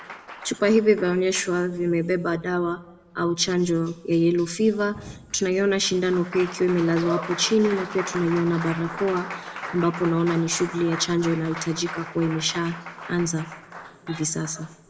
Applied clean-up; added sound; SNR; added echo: none; Applause; 14 dB; reverberation time 0.7 s.